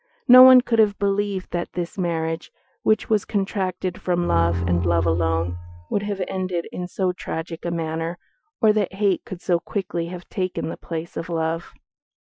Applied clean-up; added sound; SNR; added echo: classical method Wiener filter.